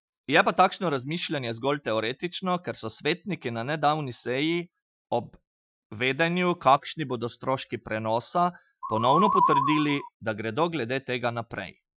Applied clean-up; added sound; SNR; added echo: classical method Wiener filter.